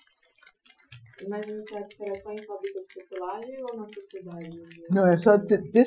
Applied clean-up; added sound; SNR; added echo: classical method Wiener filter.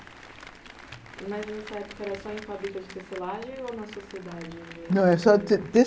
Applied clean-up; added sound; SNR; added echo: none; Applause; 19 dB; none.